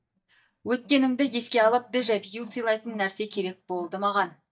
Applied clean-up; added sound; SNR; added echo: neural mask model DeepFilterNet 3.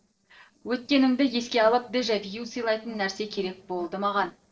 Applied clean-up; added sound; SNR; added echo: neural separator model SepFormer DNS4.